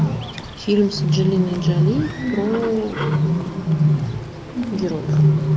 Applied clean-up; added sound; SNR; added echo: none; Bird; -4 dB; none.